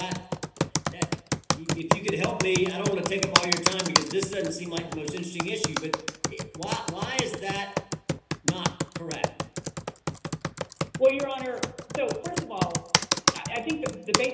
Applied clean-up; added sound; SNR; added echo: none; Computer keyboard; -2 dB; reverberation time 0.8 s.